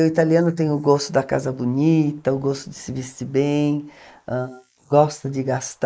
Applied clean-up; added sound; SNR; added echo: neural mask model Resemble Enhance denoiser.